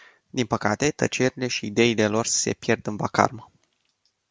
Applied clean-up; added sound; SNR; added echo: none; none; none; none.